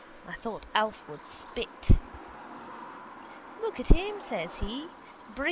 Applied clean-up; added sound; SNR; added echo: none; Bird vocalization, bird call, bird song; 17 dB; none.